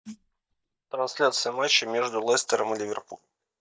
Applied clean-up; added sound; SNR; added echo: neural mask model DeepFilterNet 3.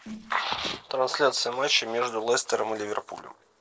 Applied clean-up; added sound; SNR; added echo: neural separator model SepFormer DNS4.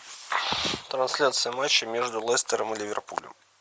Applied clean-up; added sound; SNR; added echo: none; none; none; none.